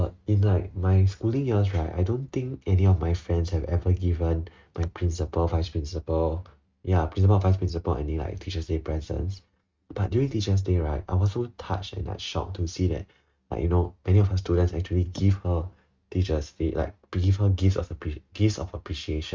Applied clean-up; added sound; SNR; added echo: neural mask model RNNoise.